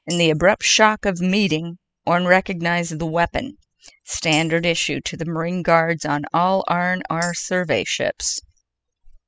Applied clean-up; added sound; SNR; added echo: classical method spectral subtraction.